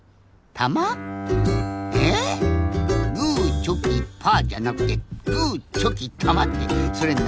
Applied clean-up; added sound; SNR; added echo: none; Bowed string instrument; 10 dB; none.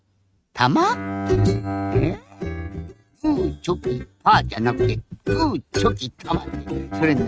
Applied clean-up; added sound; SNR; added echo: neural mask model RNNoise.